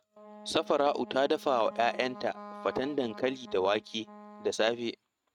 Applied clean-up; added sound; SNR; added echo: neural mask model RNNoise.